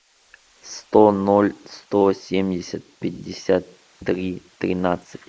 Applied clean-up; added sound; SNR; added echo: neural mask model Resemble Enhance denoiser.